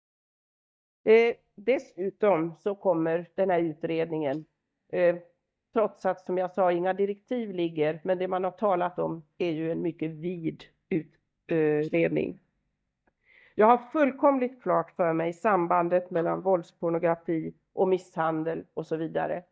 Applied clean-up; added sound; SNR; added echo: neural mask model DeepFilterNet 3.